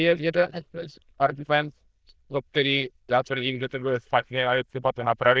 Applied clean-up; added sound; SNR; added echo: neural diffusion model UNIVERSE++.